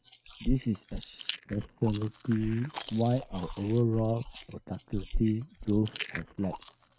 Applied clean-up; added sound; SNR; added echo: neural mask model RNNoise.